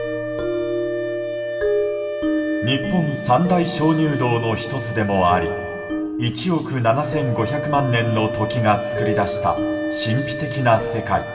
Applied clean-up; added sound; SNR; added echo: none; Wind instrument, woodwind instrument; 8 dB; reverberation time 1.7 s.